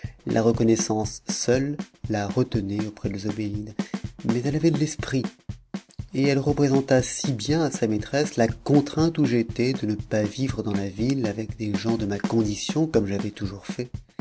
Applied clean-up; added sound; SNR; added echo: none; Bass drum / Snare drum / Drum kit; 10 dB; none.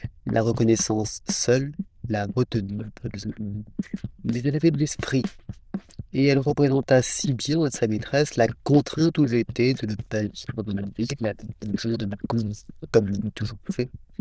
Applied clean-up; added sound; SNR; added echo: neural diffusion model UNIVERSE++.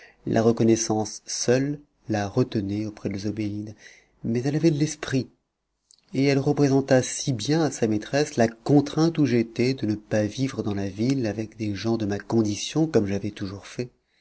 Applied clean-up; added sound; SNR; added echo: none; none; none; none.